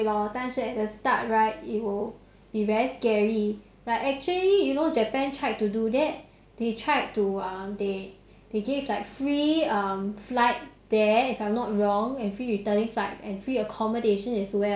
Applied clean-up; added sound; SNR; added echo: none; none; none; none.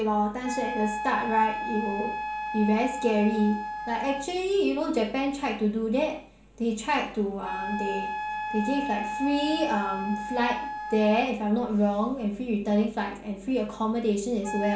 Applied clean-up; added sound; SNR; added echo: none; Wind instrument, woodwind instrument; 8 dB; reverberation time 0.4 s.